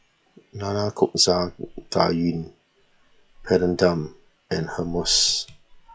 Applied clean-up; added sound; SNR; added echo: classical method log-MMSE.